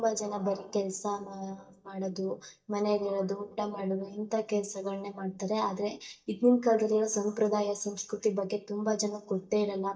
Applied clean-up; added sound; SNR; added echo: neural mask model DeepFilterNet 3.